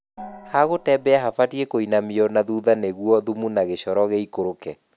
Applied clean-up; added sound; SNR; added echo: none; Gong; 20 dB; none.